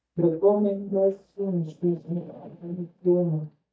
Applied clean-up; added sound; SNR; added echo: neural mask model DeepFilterNet 3.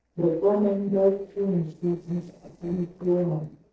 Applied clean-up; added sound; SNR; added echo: neural separator model SepFormer DNS4.